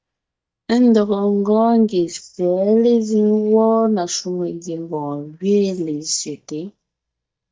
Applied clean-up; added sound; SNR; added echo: neural mask model DeepFilterNet 3.